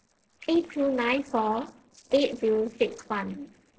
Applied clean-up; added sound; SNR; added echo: neural separator model SepFormer DNS4.